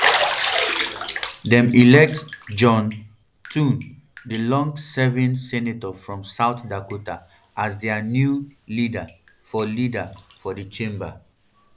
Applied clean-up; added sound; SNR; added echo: none; Bathtub (filling or washing); 7 dB; none.